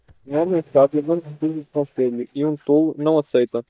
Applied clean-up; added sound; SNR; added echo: neural mask model DeepFilterNet 3.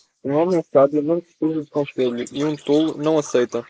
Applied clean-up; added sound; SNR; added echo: neural mask model Resemble Enhance denoiser.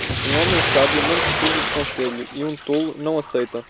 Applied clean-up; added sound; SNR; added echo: none; Bathtub (filling or washing); -1 dB; none.